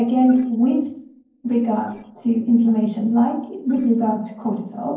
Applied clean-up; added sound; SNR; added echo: neural separator model SepFormer DNS4.